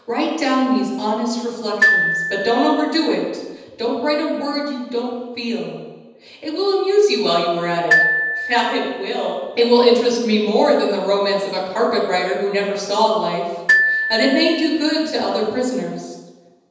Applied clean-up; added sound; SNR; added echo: none; Glockenspiel; 1 dB; reverberation time 1.1 s.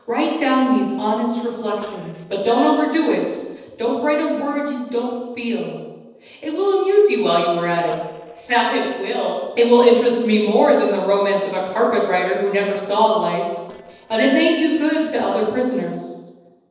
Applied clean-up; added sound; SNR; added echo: neural separator model SepFormer DNS4.